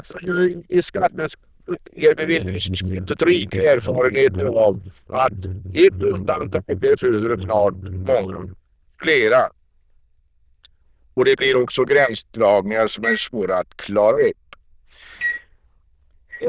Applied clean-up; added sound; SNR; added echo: neural diffusion model UNIVERSE++.